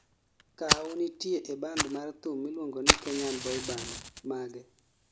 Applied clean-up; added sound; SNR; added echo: none; Fire; -2 dB; none.